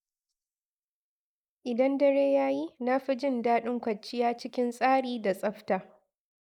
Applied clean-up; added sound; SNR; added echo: neural mask model Resemble Enhance denoiser.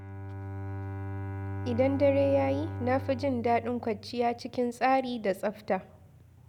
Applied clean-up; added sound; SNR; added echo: none; Bowed string instrument; 8 dB; none.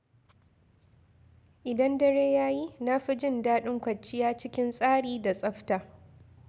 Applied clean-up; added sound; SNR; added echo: none; none; none; none.